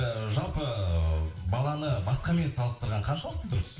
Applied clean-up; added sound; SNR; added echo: none; none; none; reverberation time 0.6 s.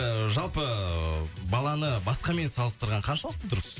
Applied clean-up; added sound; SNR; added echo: none; none; none; none.